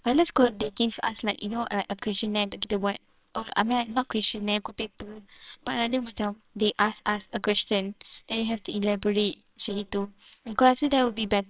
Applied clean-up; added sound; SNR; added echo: neural separator model SepFormer WHAMR!.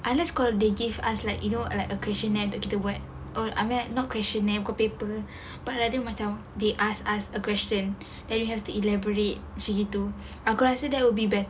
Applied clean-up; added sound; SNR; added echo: none; none; none; none.